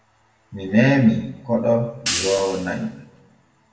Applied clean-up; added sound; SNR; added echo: none; Hi-hat; 8 dB; reverberation time 0.7 s.